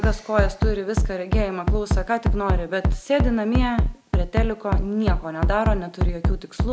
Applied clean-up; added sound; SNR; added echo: none; Bass drum; -3 dB; none.